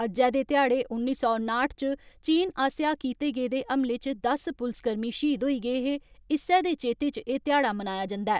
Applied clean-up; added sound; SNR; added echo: none; none; none; none.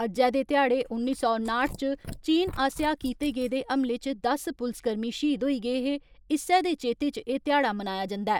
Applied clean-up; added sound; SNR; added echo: neural mask model Resemble Enhance denoiser.